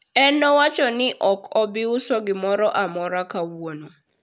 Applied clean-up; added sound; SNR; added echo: none; none; none; none.